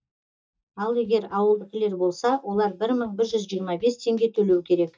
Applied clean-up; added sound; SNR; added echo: neural mask model DeepFilterNet 3.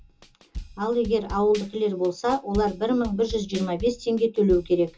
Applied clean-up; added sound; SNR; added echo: none; Drum kit; 15 dB; reverberation time 0.2 s.